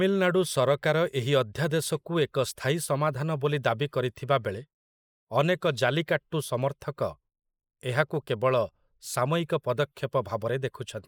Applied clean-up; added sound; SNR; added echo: neural mask model Resemble Enhance denoiser.